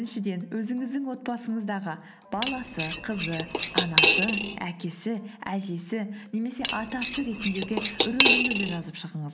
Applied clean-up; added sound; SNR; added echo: none; Cutlery, silverware / Dishes, pots, and pans; -4 dB; none.